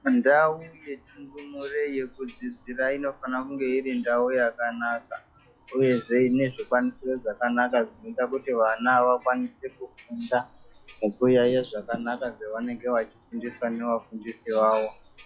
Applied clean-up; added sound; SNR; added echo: classical method log-MMSE.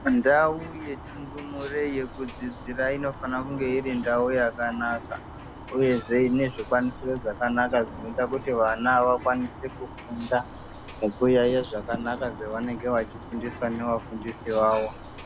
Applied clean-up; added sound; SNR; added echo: none; Bird; 14 dB; none.